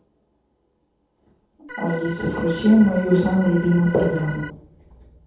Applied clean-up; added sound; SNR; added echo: none; Organ; 14 dB; reverberation time 0.7 s.